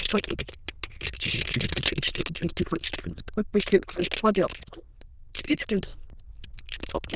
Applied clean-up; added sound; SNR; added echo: neural diffusion model UNIVERSE++.